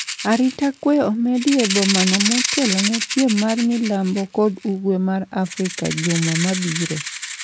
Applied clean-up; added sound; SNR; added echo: none; Rattle (instrument); 6 dB; none.